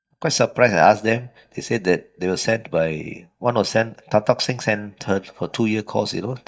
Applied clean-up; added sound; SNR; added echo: neural mask model DeepFilterNet 3.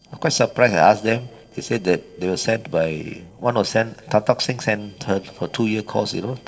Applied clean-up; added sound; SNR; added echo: neural separator model SepFormer DNS4.